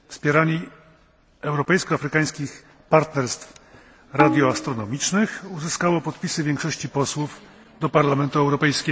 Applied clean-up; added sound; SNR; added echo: none; Tabla; 4 dB; none.